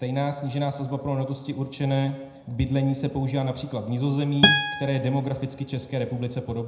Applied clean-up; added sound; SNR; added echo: none; Acoustic guitar; -2 dB; reverberation time 0.8 s.